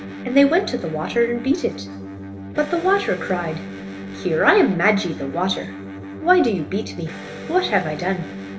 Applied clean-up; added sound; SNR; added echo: none; Electric guitar; 11 dB; reverberation time 2.0 s.